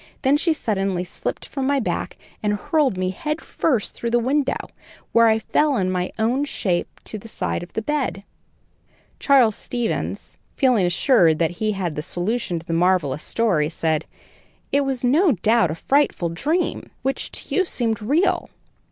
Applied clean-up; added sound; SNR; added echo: none; none; none; none.